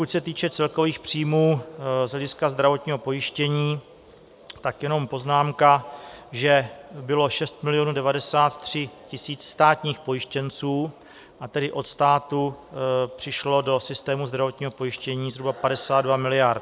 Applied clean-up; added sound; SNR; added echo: none; none; none; none.